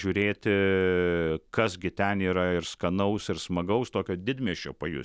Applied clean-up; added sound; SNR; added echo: none; none; none; none.